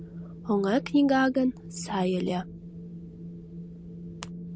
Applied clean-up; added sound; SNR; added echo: none; Wind; 12 dB; none.